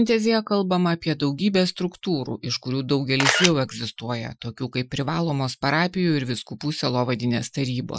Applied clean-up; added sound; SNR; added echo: classical method Wiener filter.